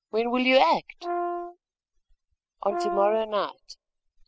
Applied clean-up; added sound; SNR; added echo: classical method spectral subtraction.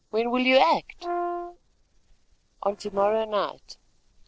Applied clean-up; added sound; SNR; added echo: neural separator model SepFormer DNS4.